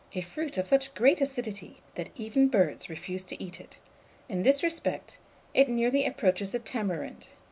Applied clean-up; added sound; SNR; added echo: none; none; none; none.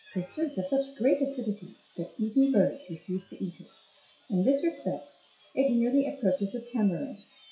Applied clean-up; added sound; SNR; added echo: classical method WPE with log-MMSE.